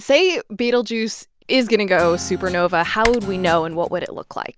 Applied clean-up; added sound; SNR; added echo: none; Guitar + Typing; 13 dB; none.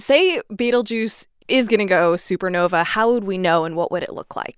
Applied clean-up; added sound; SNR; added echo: none; none; none; none.